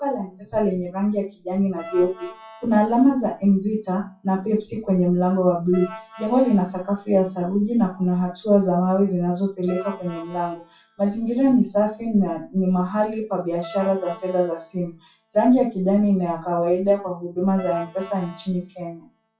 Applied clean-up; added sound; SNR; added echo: classical method WPE with log-MMSE.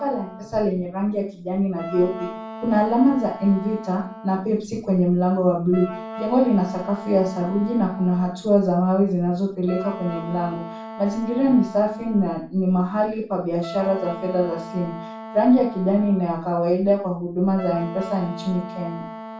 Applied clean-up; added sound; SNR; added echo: none; Wind instrument, woodwind instrument; 15 dB; reverberation time 0.4 s.